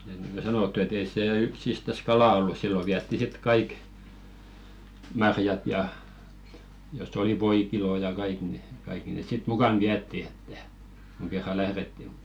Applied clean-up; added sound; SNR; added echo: none; none; none; none.